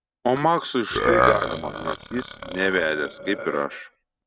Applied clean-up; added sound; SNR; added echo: neural mask model RNNoise.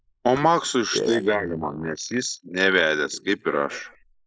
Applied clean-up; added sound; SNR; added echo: neural mask model Resemble Enhance denoiser.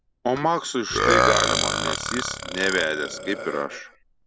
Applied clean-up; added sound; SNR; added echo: none; Burping, eructation; -1 dB; none.